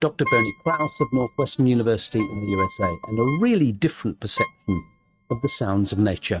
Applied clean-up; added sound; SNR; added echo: neural mask model RNNoise.